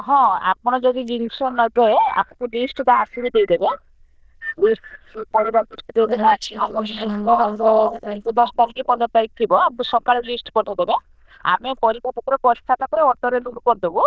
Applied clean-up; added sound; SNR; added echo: neural diffusion model UNIVERSE++.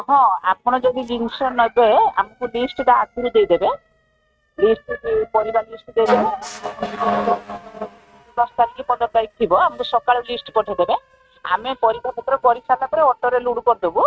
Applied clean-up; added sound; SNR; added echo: neural mask model RNNoise.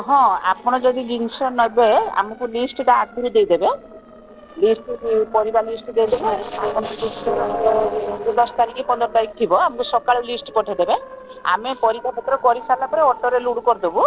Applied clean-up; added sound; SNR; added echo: neural separator model SepFormer DNS4.